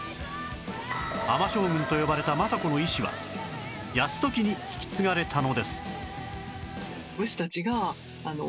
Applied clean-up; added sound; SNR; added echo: none; none; none; none.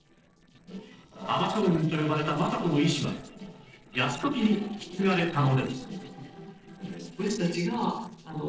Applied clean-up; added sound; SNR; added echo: neural separator model SepFormer DNS4.